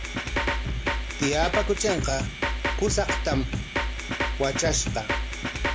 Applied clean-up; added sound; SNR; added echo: none; Drum kit; -1 dB; none.